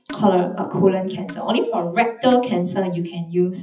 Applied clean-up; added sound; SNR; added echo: classical method WPE with log-MMSE.